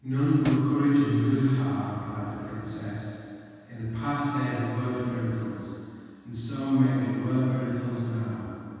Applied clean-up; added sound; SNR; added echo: none; Hammer; 13 dB; reverberation time 2.1 s.